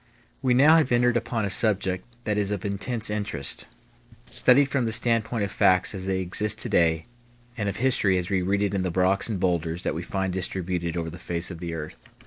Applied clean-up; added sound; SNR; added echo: neural separator model SepFormer DNS4.